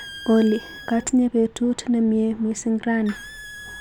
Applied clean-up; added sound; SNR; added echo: none; Squeak; 19 dB; none.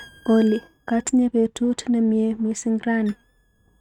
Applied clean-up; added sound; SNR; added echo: neural mask model RNNoise.